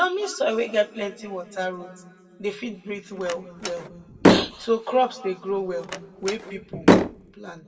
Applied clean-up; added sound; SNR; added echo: none; Slam; -4 dB; reverberation time 1.5 s.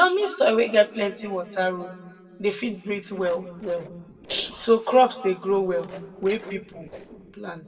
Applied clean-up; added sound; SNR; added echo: neural separator model SepFormer DNS4.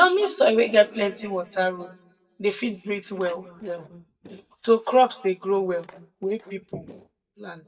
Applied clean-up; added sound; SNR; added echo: neural mask model DeepFilterNet 3.